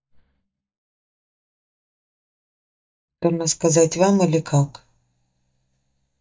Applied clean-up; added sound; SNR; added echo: neural mask model DeepFilterNet 3.